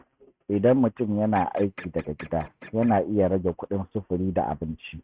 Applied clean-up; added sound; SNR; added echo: neural mask model RNNoise.